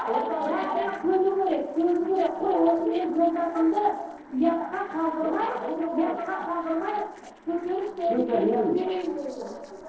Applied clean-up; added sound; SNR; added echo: neural separator model SepFormer DNS4.